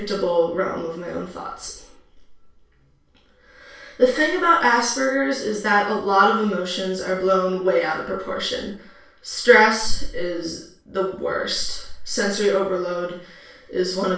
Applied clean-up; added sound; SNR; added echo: none; none; none; reverberation time 0.5 s.